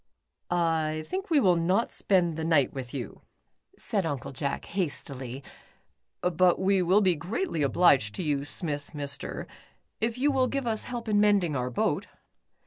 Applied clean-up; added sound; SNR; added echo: none; Piano; 17 dB; none.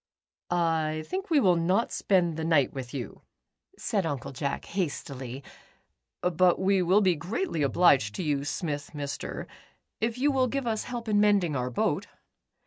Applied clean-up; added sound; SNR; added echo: neural mask model RNNoise.